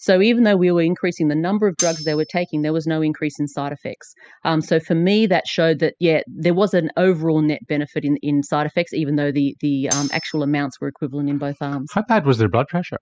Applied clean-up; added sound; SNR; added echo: classical method spectral subtraction.